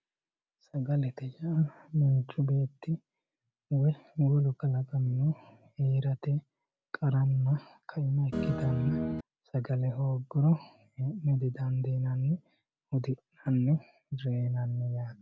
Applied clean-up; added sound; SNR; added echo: none; Guitar; 2 dB; none.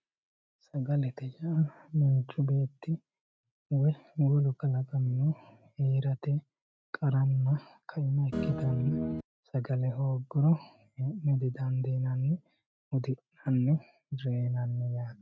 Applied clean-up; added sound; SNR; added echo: neural mask model RNNoise.